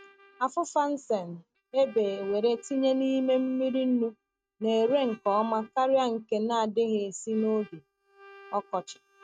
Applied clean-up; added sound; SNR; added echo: neural mask model RNNoise.